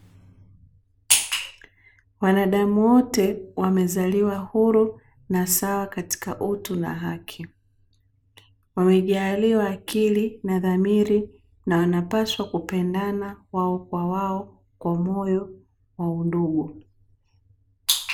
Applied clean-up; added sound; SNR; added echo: none; none; none; none.